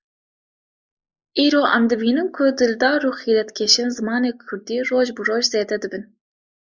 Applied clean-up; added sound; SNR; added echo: neural mask model Resemble Enhance denoiser.